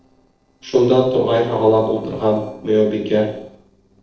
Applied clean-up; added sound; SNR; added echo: neural separator model SepFormer DNS4.